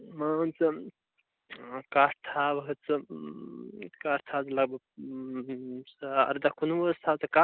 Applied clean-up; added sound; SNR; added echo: none; none; none; none.